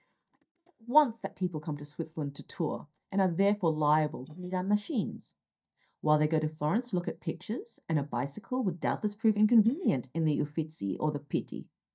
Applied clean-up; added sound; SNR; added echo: neural mask model DeepFilterNet 3.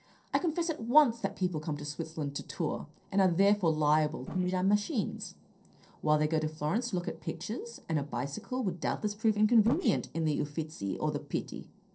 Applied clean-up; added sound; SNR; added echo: neural separator model SepFormer DNS4.